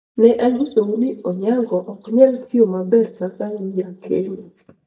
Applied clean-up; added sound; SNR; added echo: neural mask model DeepFilterNet 3.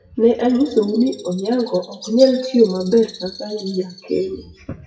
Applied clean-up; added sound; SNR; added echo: classical method WPE with log-MMSE.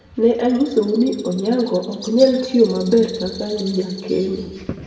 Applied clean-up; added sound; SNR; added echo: none; Bird; 19 dB; reverberation time 1.1 s.